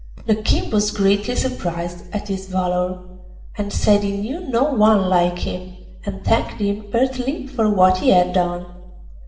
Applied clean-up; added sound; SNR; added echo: none; none; none; reverberation time 0.9 s.